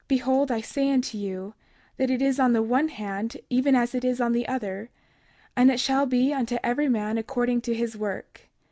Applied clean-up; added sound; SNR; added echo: none; none; none; none.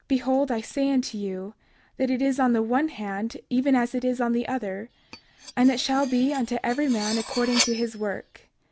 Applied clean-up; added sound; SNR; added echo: none; Cutlery, silverware; 9 dB; none.